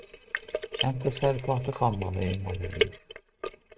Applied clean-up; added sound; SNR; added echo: neural mask model RNNoise.